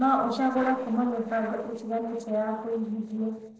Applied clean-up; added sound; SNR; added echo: neural separator model SepFormer DNS4.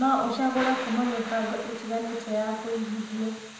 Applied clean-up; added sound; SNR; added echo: none; Thunder / Rain; 12 dB; reverberation time 0.7 s.